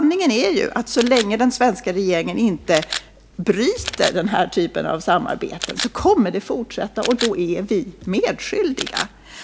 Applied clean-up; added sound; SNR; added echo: none; Camera; 13 dB; none.